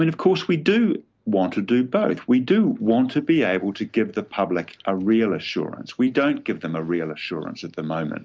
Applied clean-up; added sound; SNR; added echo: none; none; none; none.